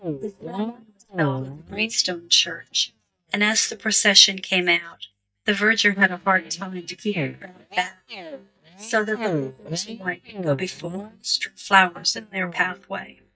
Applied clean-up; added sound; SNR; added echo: neural mask model DeepFilterNet 3.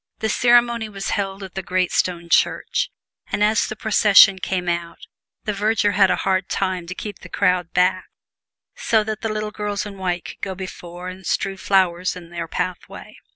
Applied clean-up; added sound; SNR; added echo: none; none; none; none.